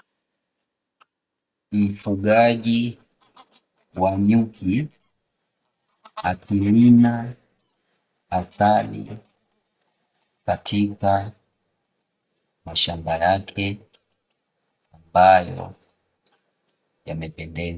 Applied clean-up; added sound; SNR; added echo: neural mask model DeepFilterNet 3.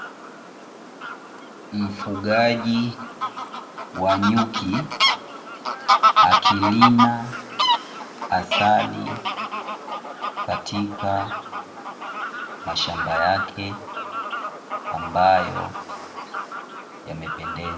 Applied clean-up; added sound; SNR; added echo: none; Fowl; 0 dB; reverberation time 0.4 s.